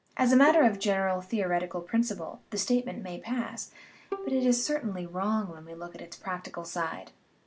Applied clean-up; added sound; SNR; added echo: none; Bowed string instrument; 15 dB; none.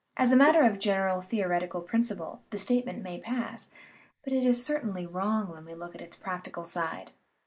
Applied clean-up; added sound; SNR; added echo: neural mask model Resemble Enhance denoiser.